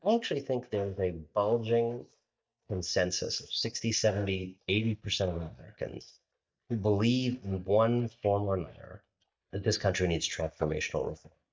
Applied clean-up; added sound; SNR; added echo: neural mask model DeepFilterNet 3.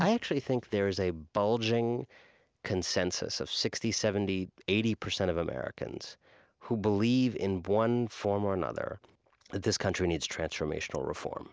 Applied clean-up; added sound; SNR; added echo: none; none; none; none.